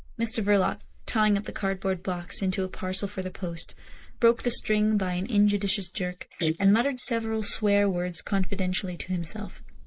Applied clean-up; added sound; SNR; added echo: neural mask model Resemble Enhance denoiser.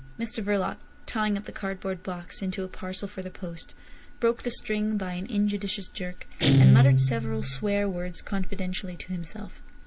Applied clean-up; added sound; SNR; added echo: none; Guitar; 0 dB; none.